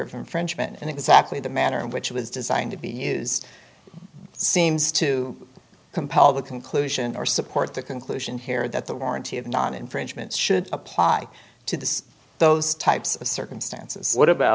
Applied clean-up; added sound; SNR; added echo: none; none; none; none.